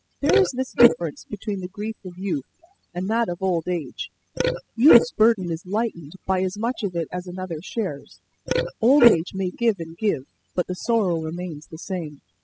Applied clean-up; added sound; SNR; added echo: classical method spectral subtraction.